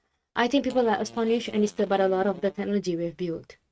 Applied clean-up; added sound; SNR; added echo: neural mask model RNNoise.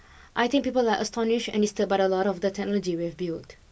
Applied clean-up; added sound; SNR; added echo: none; none; none; none.